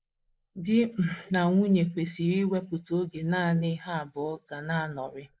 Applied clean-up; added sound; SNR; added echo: neural mask model Resemble Enhance denoiser.